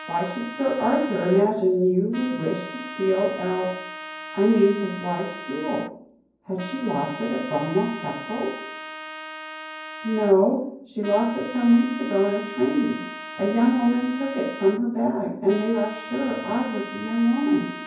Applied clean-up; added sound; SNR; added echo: none; Trumpet; 13 dB; reverberation time 0.9 s.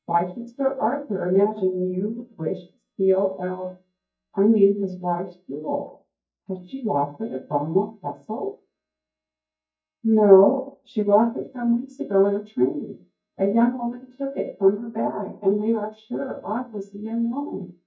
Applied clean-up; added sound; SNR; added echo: neural mask model DeepFilterNet 3.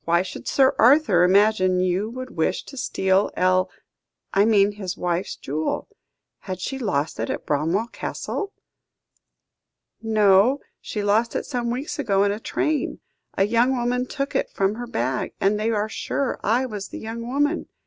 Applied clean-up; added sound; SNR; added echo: none; none; none; none.